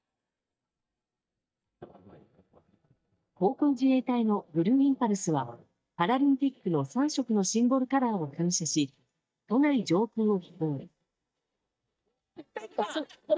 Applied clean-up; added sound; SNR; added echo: neural mask model DeepFilterNet 3.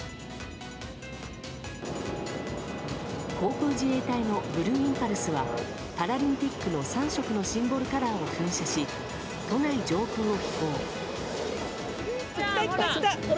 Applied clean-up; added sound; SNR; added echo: none; none; none; none.